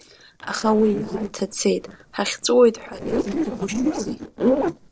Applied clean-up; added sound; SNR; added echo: neural separator model SepFormer DNS4.